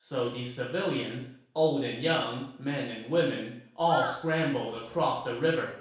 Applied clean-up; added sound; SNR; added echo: none; Crow; 12 dB; reverberation time 0.6 s.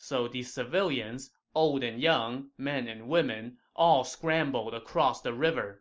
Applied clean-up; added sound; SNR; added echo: none; none; none; none.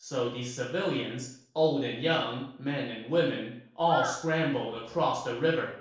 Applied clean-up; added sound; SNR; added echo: neural separator model SepFormer DNS4.